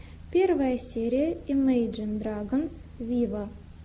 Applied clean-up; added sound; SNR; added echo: none; none; none; none.